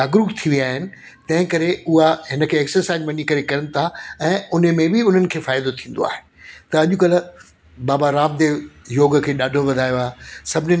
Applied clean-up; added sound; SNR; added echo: none; none; none; none.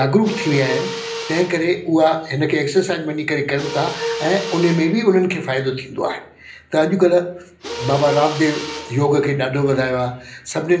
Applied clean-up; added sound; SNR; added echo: none; Mechanisms; 11 dB; reverberation time 0.5 s.